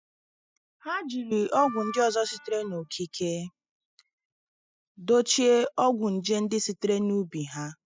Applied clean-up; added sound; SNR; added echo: classical method spectral subtraction.